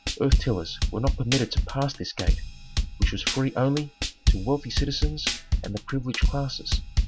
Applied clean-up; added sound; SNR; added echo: none; Drum kit; -3 dB; none.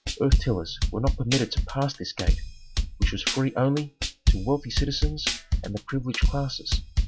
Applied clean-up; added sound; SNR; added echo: classical method log-MMSE.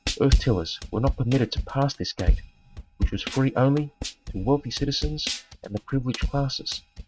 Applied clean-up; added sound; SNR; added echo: neural mask model RNNoise.